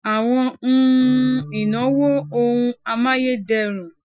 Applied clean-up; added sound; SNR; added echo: classical method Wiener filter.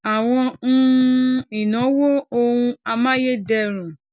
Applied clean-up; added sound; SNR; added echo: none; none; none; none.